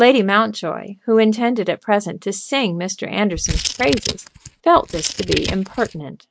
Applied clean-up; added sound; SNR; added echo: neural mask model RNNoise.